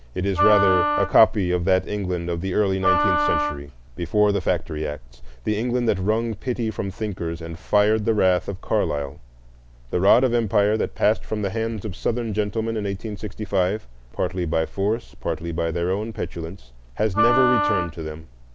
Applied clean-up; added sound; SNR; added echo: none; Wind instrument, woodwind instrument; 1 dB; none.